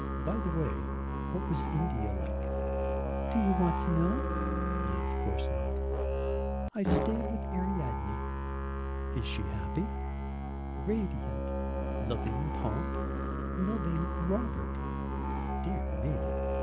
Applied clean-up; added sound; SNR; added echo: none; Musical instrument; -4 dB; none.